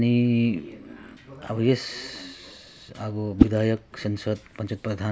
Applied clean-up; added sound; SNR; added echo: none; Whoosh, swoosh, swish; 1 dB; none.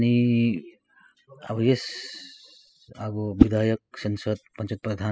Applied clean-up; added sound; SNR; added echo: classical method spectral subtraction.